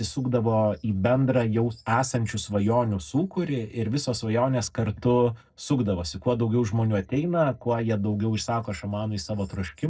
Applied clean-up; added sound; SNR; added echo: neural separator model SepFormer DNS4.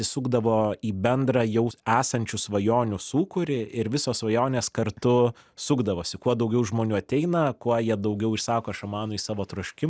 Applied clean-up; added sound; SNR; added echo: none; none; none; none.